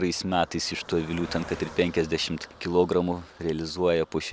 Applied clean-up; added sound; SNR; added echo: none; Car passing by; 19 dB; none.